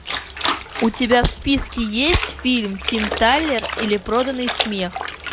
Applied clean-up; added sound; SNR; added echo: none; Trickle, dribble / Splash, splatter; 7 dB; none.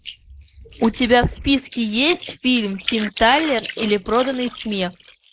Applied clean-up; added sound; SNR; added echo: neural mask model Resemble Enhance denoiser.